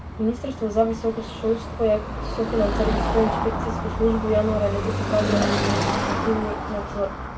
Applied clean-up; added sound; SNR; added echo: none; Car passing by / Traffic noise, roadway noise; 1 dB; reverberation time 0.2 s.